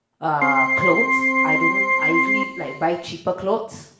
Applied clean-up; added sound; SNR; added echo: none; Keyboard (musical); -5 dB; reverberation time 0.7 s.